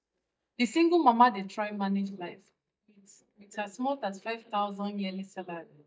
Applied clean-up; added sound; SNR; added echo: neural mask model DeepFilterNet 3.